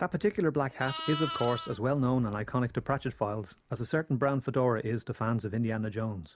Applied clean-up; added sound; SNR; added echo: none; Livestock, farm animals, working animals; 15 dB; none.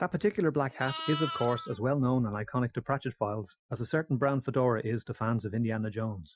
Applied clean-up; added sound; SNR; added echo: classical method Wiener filter.